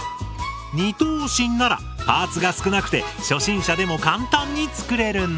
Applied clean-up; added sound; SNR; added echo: none; none; none; none.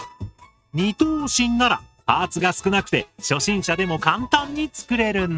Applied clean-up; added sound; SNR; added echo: neural mask model RNNoise.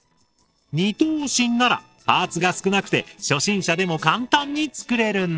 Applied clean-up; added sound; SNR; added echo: neural separator model SepFormer DNS4.